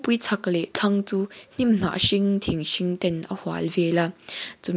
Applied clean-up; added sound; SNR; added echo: none; none; none; none.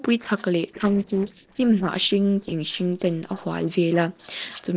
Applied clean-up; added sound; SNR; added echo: neural separator model SepFormer DNS4.